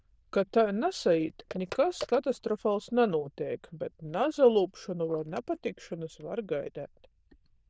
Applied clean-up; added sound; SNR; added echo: neural diffusion model UNIVERSE++.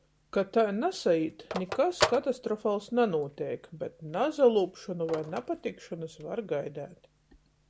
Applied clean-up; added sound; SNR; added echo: none; Telephone; 10 dB; none.